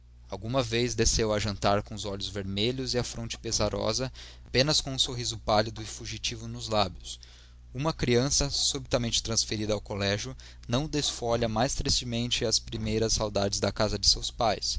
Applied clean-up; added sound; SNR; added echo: none; Explosion; 17 dB; none.